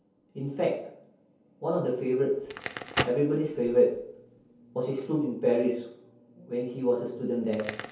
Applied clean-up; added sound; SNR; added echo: none; Crackle; 13 dB; reverberation time 0.7 s.